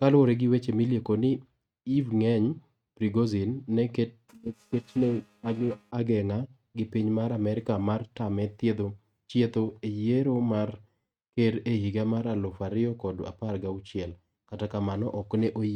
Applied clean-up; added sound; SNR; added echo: neural mask model RNNoise.